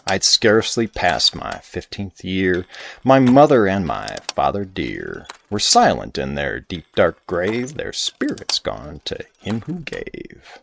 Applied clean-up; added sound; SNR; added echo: neural mask model RNNoise.